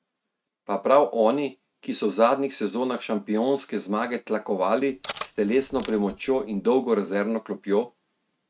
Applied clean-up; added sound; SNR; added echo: neural mask model RNNoise.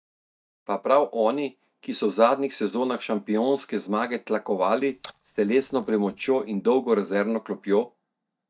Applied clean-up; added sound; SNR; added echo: neural mask model DeepFilterNet 3.